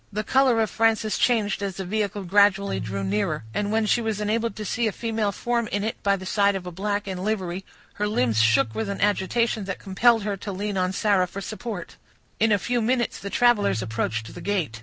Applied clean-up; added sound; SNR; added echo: none; Keyboard (musical); 15 dB; none.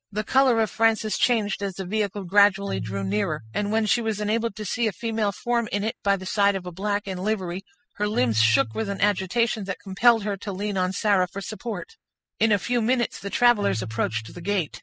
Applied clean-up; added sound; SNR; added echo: classical method spectral subtraction.